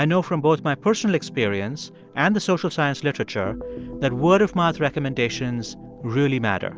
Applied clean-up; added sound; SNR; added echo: none; none; none; none.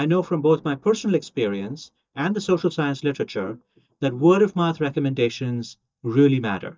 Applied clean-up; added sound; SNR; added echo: neural mask model DeepFilterNet 3.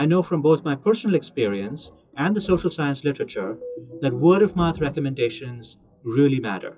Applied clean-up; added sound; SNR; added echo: classical method WPE with log-MMSE.